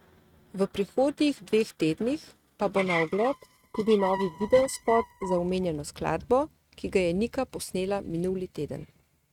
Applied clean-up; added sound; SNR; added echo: neural mask model RNNoise.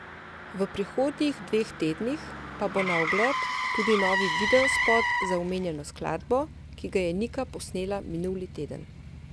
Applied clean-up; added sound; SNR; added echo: none; Motor vehicle (road); 3 dB; none.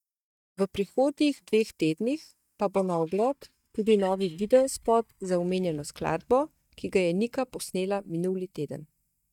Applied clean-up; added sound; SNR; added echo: neural mask model DeepFilterNet 3.